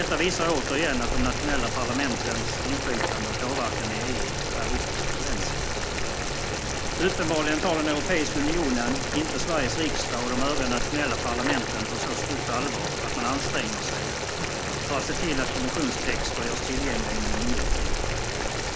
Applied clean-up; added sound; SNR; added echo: none; Boiling + Water; -2 dB; none.